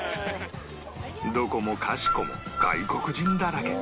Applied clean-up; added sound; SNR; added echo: none; none; none; none.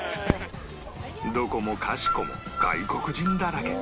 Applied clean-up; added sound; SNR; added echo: none; Crackle; 10 dB; none.